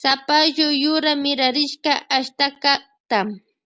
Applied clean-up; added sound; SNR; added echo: none; none; none; none.